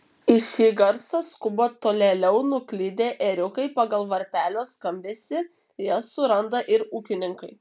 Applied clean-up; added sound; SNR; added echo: none; none; none; none.